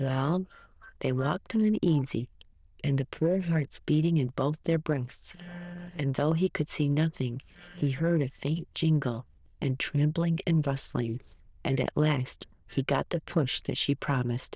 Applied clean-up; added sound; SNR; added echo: neural diffusion model UNIVERSE++.